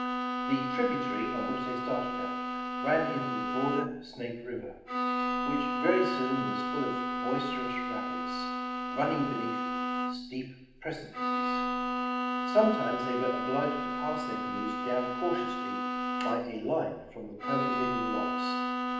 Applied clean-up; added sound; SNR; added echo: none; Bowed string instrument; -1 dB; reverberation time 0.9 s.